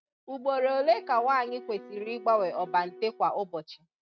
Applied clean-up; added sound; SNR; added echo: none; Piano; 18 dB; none.